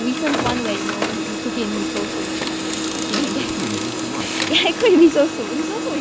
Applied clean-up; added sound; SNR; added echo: none; Printer; 3 dB; none.